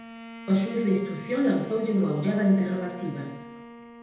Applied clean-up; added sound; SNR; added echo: none; Bowed string instrument; 16 dB; reverberation time 0.8 s.